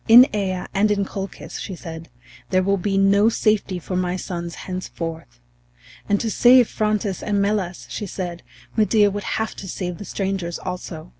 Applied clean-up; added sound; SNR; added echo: none; none; none; none.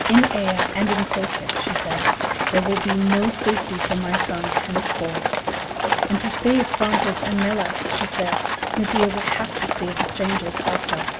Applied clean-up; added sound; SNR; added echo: none; Livestock, farm animals, working animals; 0 dB; reverberation time 0.3 s.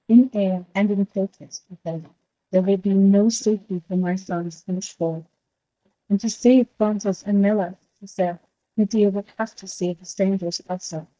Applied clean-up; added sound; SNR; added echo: neural mask model DeepFilterNet 3.